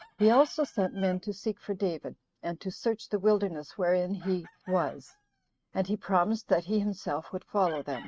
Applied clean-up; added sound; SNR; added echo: neural mask model RNNoise.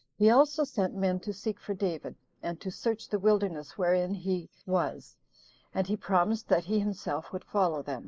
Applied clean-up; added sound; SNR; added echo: neural mask model Resemble Enhance denoiser.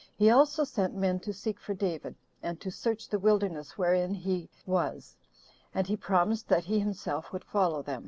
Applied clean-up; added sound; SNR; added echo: none; none; none; none.